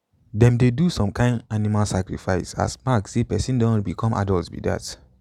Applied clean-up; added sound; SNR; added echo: none; none; none; none.